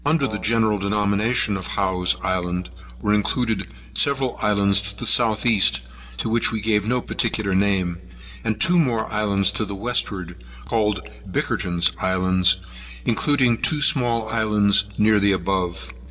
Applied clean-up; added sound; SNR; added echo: none; Brass instrument; 16 dB; reverberation time 0.3 s.